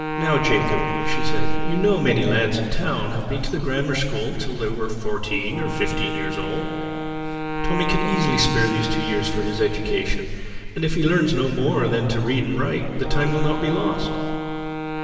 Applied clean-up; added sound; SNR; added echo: none; Wind instrument, woodwind instrument; 8 dB; reverberation time 2.8 s.